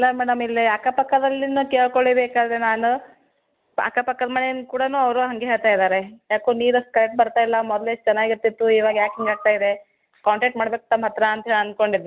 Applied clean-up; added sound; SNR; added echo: none; none; none; none.